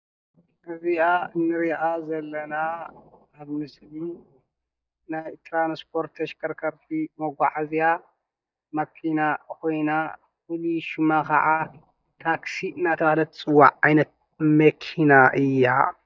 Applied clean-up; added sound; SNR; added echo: neural mask model DeepFilterNet 3.